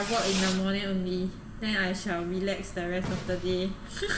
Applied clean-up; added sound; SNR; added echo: none; Fireworks; 10 dB; reverberation time 1.3 s.